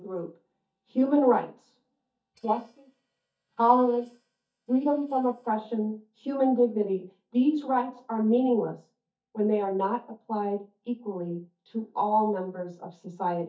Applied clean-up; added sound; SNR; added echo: neural mask model DeepFilterNet 3.